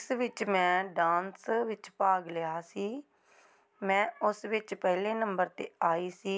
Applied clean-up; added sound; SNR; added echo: none; none; none; none.